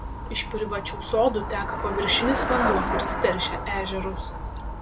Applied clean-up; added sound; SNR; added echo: none; Traffic noise, roadway noise / Bicycle; 2 dB; none.